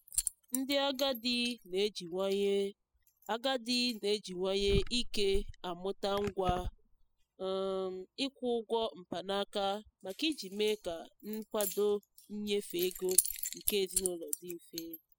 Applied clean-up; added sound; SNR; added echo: classical method spectral subtraction.